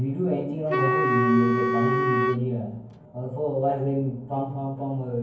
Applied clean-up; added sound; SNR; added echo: none; Wind instrument, woodwind instrument; 0 dB; reverberation time 0.9 s.